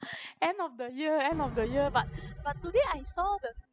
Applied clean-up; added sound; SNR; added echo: classical method spectral subtraction.